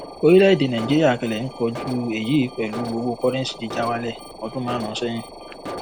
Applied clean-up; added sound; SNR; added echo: none; Alarm; 13 dB; none.